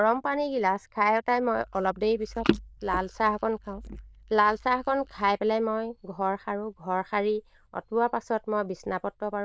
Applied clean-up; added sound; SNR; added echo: neural diffusion model UNIVERSE++.